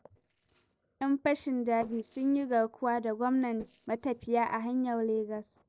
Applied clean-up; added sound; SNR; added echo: neural separator model SepFormer DNS4.